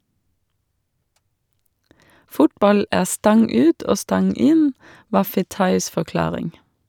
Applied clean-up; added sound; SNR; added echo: none; none; none; none.